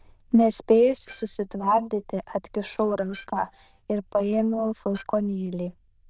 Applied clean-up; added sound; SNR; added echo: neural diffusion model UNIVERSE++.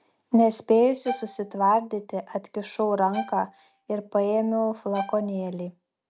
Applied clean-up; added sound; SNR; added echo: none; Bowed string instrument; 13 dB; none.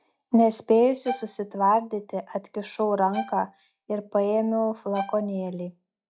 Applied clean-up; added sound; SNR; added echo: classical method log-MMSE.